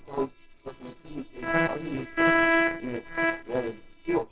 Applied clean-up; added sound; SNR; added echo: neural separator model SepFormer WHAMR!.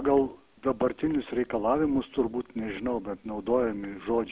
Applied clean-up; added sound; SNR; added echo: none; none; none; none.